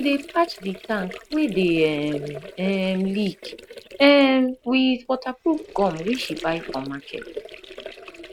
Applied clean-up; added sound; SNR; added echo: neural mask model RNNoise.